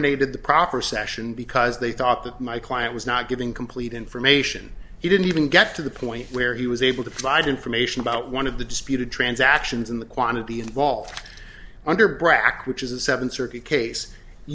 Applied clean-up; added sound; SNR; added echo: none; none; none; none.